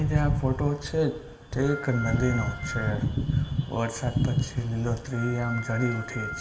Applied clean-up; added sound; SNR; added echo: none; Organ; 10 dB; reverberation time 1.9 s.